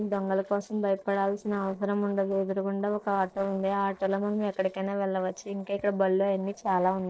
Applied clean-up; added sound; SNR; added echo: neural separator model SepFormer DNS4.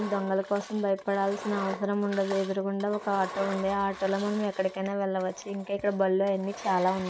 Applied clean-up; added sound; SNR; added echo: none; Engine; 14 dB; none.